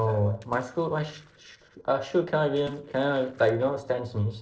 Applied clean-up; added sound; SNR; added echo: neural separator model SepFormer DNS4.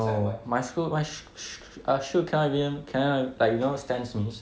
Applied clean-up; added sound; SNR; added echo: none; none; none; none.